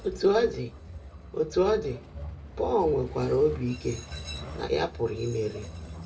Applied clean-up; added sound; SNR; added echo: none; Train; 12 dB; reverberation time 0.2 s.